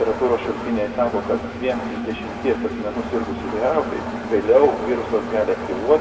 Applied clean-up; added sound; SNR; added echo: none; Engine; 8 dB; reverberation time 2.0 s.